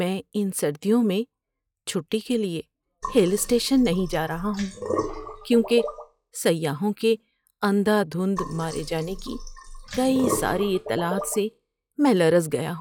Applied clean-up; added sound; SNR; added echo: classical method log-MMSE.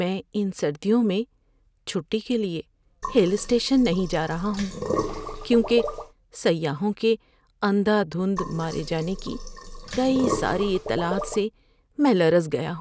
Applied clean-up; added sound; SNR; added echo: none; Sink (filling or washing); 7 dB; none.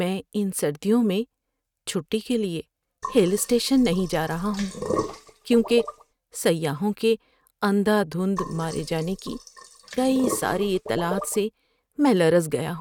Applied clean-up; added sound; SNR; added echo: neural mask model RNNoise.